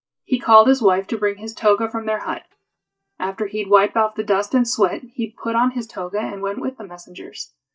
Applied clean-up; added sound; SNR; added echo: neural mask model DeepFilterNet 3.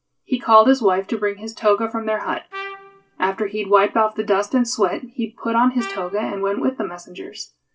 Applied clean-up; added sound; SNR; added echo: none; Trumpet; 16 dB; reverberation time 0.2 s.